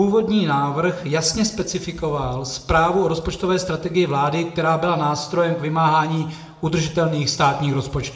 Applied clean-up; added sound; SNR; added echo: none; none; none; reverberation time 0.6 s.